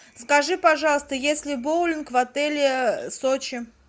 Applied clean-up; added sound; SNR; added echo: none; none; none; none.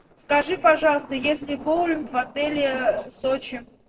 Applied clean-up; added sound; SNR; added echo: neural separator model SepFormer DNS4.